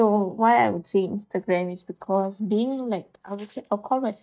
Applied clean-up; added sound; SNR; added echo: neural mask model DeepFilterNet 3.